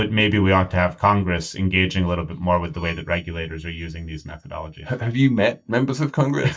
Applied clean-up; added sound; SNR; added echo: neural mask model DeepFilterNet 3.